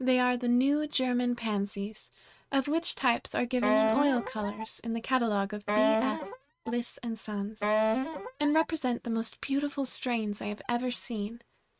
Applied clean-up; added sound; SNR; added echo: neural mask model RNNoise.